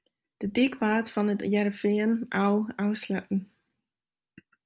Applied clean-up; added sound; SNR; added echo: none; none; none; none.